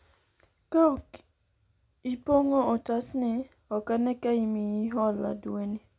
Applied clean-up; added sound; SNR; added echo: none; none; none; none.